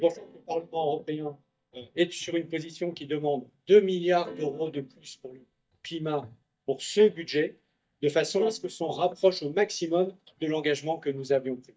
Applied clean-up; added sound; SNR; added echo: neural mask model DeepFilterNet 3.